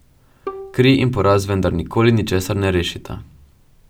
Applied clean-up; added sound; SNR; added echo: none; Bowed string instrument; 18 dB; none.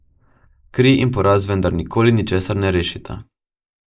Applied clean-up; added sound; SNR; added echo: neural mask model Resemble Enhance denoiser.